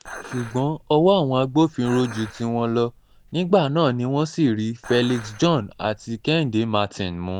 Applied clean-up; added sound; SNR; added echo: none; Dishes, pots, and pans; 19 dB; none.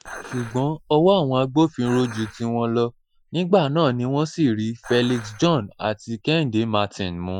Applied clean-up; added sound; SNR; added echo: classical method Wiener filter.